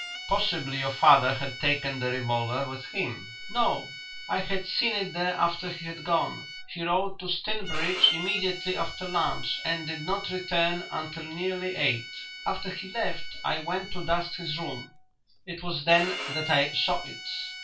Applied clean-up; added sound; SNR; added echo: none; Bowed string instrument; 11 dB; reverberation time 0.3 s.